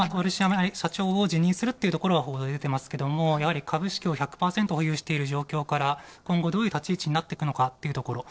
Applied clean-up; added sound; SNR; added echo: neural separator model SepFormer DNS4.